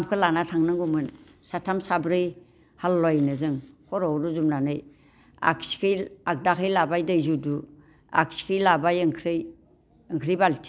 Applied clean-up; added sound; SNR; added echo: none; none; none; none.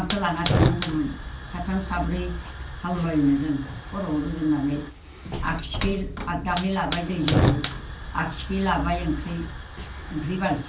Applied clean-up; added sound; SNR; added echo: none; Hiss / Fire; 2 dB; reverberation time 0.2 s.